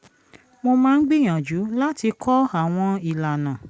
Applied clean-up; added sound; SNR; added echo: none; none; none; none.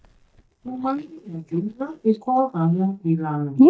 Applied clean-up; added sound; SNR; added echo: neural mask model DeepFilterNet 3.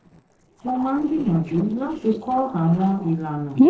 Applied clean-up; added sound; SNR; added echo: neural separator model SepFormer DNS4.